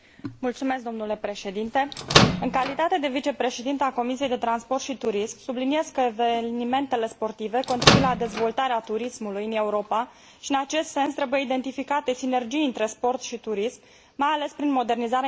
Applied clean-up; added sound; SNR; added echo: none; Microwave oven; -4 dB; none.